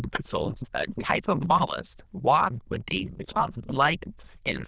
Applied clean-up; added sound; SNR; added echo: neural diffusion model UNIVERSE++.